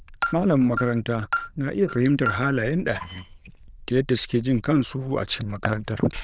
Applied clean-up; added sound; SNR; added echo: neural diffusion model UNIVERSE++.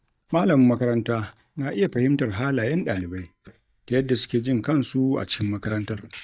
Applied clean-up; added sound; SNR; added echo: neural mask model DeepFilterNet 3.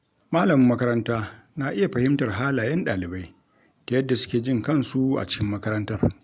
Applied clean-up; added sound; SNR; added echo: none; none; none; none.